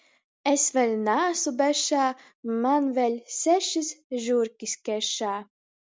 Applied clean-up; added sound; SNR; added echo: none; none; none; none.